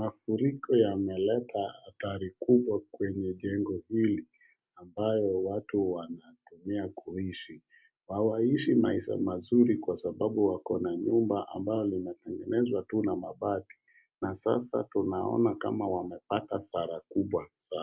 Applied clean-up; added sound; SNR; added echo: none; none; none; none.